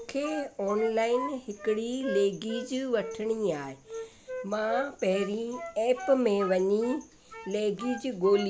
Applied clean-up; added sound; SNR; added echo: none; Wind instrument, woodwind instrument; 12 dB; none.